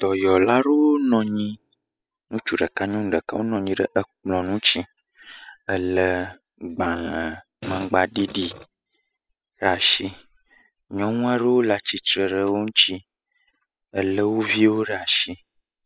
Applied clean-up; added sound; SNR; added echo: classical method spectral subtraction.